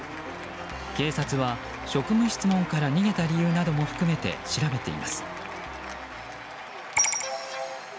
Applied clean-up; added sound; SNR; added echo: none; Applause / Cheering; 10 dB; none.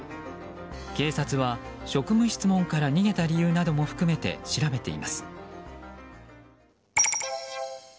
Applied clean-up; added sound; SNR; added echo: none; none; none; none.